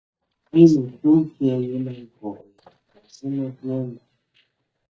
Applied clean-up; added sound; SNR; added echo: neural mask model DeepFilterNet 3.